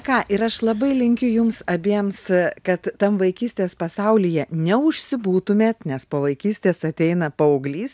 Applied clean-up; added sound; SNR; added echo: none; none; none; none.